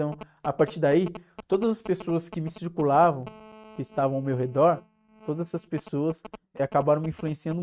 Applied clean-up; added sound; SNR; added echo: neural mask model RNNoise.